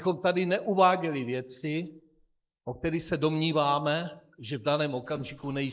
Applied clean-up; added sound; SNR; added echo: neural mask model Resemble Enhance denoiser.